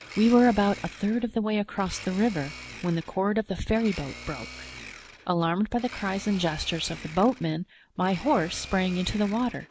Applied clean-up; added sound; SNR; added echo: none; Domestic sounds, home sounds; 17 dB; none.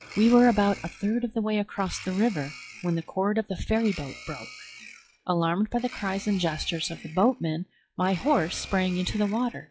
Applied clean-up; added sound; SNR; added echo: classical method log-MMSE.